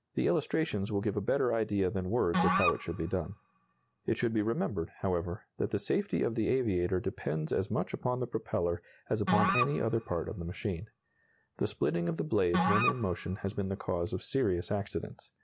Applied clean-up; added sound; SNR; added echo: none; Musical instrument; 4 dB; none.